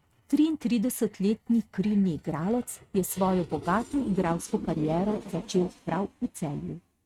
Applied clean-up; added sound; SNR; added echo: neural mask model RNNoise.